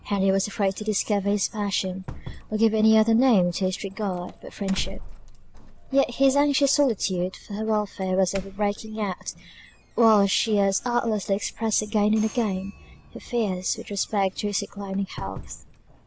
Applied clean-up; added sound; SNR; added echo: none; Doorbell; 16 dB; none.